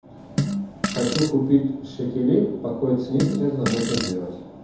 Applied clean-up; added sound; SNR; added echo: none; Fart; 4 dB; reverberation time 0.9 s.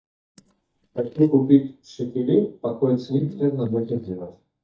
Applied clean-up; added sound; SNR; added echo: neural mask model DeepFilterNet 3.